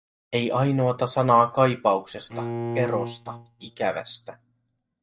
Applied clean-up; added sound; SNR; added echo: neural mask model DeepFilterNet 3.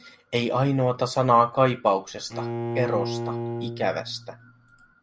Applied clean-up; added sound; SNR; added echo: none; Bowed string instrument; 7 dB; none.